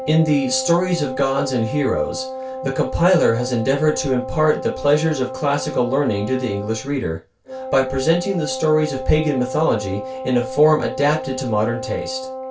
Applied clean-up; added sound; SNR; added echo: none; Wind instrument, woodwind instrument; 9 dB; reverberation time 0.2 s.